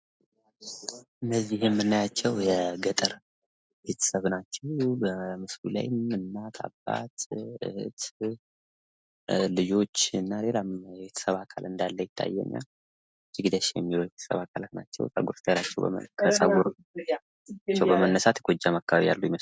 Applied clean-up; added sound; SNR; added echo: none; none; none; none.